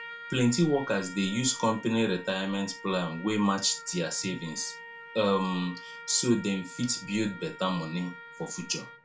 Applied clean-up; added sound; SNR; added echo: none; Trumpet; 16 dB; reverberation time 0.3 s.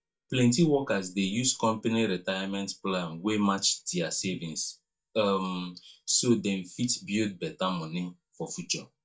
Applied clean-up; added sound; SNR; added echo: neural mask model DeepFilterNet 3.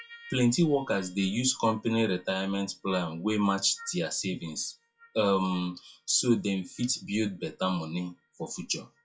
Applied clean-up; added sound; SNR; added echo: classical method WPE with log-MMSE.